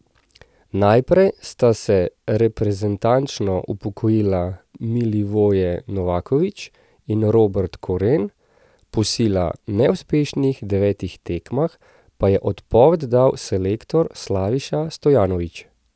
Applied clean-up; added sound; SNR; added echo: none; none; none; none.